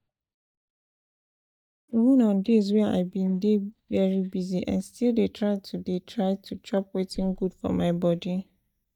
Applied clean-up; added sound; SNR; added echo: neural mask model DeepFilterNet 3.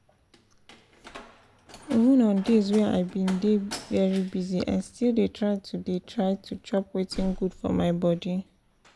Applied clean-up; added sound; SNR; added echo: none; Slam; 18 dB; none.